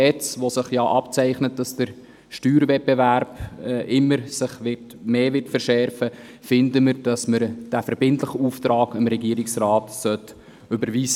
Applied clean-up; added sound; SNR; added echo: none; none; none; none.